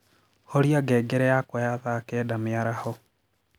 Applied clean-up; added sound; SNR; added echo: none; none; none; none.